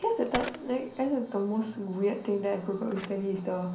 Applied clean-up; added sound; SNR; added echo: none; Telephone; 15 dB; reverberation time 0.6 s.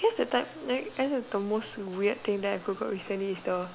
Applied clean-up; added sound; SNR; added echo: none; none; none; none.